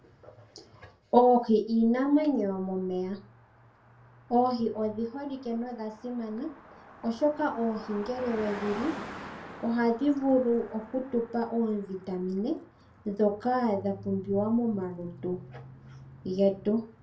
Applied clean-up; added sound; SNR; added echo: none; Car passing by; 18 dB; reverberation time 0.2 s.